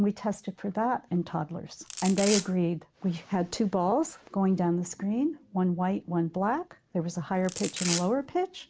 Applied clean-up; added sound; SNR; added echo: none; Domestic sounds, home sounds; 7 dB; none.